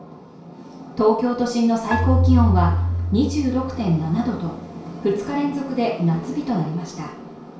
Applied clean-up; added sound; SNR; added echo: none; Marimba, xylophone; 0 dB; reverberation time 0.6 s.